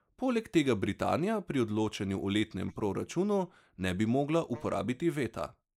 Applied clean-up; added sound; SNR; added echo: neural mask model Resemble Enhance denoiser.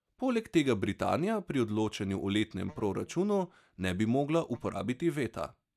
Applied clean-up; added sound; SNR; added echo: neural mask model DeepFilterNet 3.